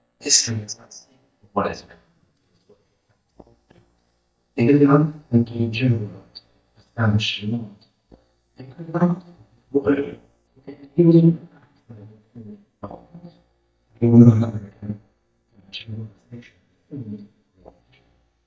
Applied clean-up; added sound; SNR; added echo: neural mask model DeepFilterNet 3.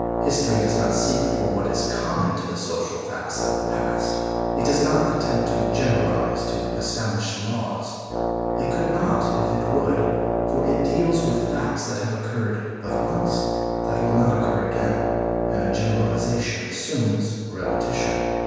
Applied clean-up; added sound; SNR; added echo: none; Brass instrument; 0 dB; reverberation time 1.9 s.